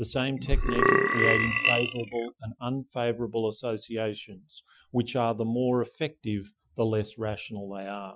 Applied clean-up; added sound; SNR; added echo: classical method Wiener filter.